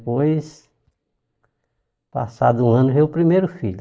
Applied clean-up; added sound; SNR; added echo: neural mask model DeepFilterNet 3.